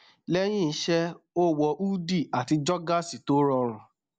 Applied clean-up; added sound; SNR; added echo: none; none; none; none.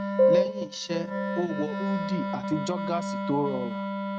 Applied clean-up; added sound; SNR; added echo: neural mask model RNNoise.